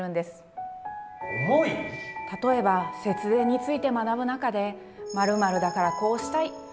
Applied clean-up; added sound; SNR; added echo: none; none; none; none.